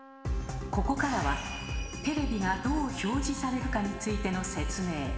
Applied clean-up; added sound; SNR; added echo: none; Trumpet; 17 dB; reverberation time 2.4 s.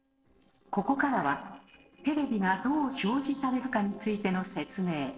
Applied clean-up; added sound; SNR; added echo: neural separator model SepFormer DNS4.